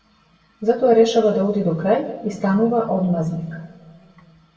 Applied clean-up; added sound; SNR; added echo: none; none; none; reverberation time 1.4 s.